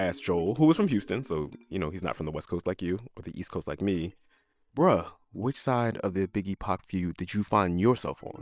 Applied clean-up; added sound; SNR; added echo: neural mask model DeepFilterNet 3.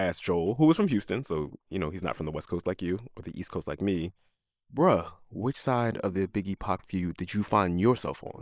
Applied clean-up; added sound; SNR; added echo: neural mask model Resemble Enhance denoiser.